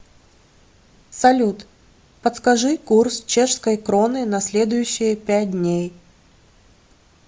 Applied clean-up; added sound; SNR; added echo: none; none; none; none.